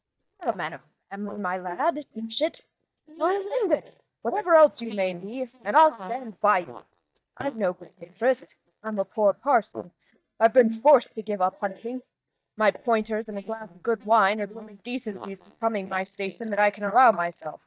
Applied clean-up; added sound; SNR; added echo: neural mask model DeepFilterNet 3.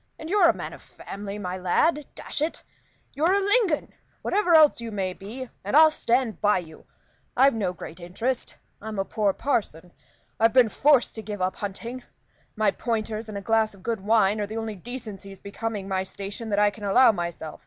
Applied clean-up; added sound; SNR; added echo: none; none; none; none.